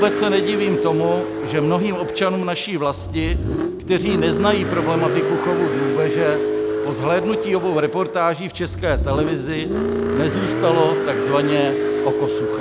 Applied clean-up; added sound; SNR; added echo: none; Car; 0 dB; none.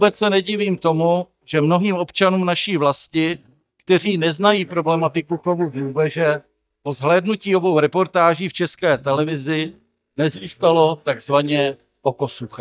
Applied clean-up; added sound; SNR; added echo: neural mask model DeepFilterNet 3.